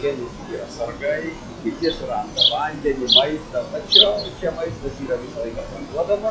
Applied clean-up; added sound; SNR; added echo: classical method log-MMSE.